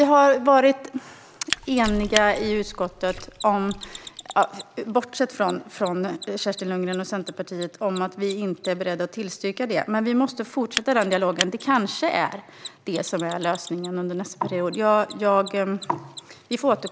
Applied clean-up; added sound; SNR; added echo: none; Mechanisms + Water / Splash, splatter; 14 dB; none.